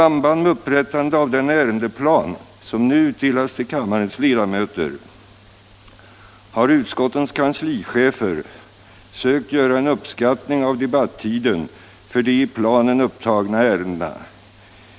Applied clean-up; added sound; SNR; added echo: none; none; none; none.